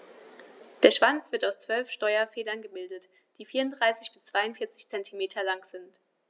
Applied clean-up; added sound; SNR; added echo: none; none; none; none.